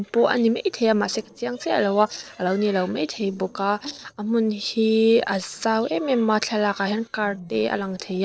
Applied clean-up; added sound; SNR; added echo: neural separator model SepFormer DNS4.